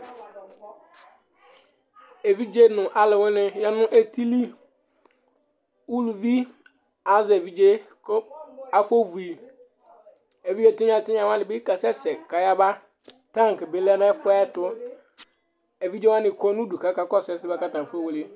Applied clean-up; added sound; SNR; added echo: none; none; none; none.